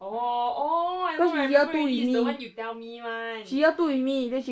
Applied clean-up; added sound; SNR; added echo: neural mask model Resemble Enhance denoiser.